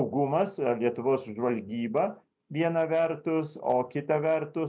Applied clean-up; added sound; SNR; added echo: none; none; none; none.